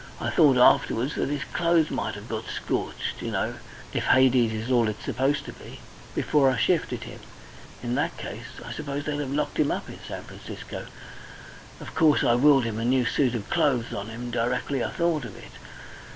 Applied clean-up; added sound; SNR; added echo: none; none; none; none.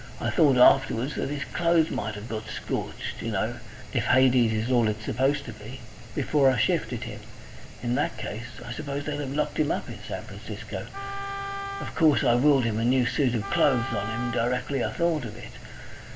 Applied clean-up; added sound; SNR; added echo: none; Wind instrument, woodwind instrument; 11 dB; reverberation time 0.4 s.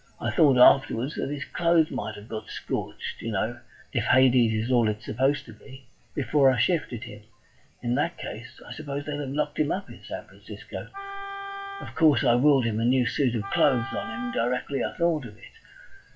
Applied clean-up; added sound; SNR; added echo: classical method WPE with log-MMSE.